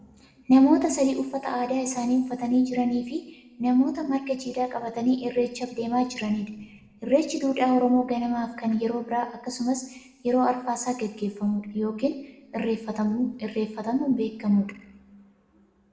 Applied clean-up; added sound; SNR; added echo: none; none; none; reverberation time 0.8 s.